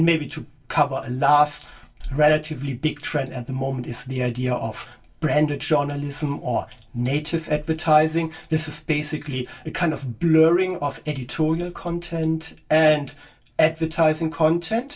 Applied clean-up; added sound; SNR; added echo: none; none; none; reverberation time 0.2 s.